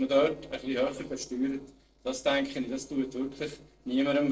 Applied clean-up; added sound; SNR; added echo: neural separator model SepFormer DNS4.